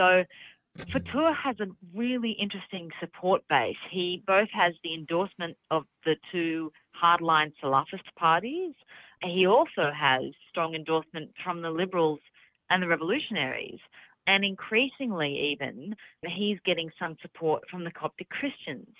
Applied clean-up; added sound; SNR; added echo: neural mask model RNNoise.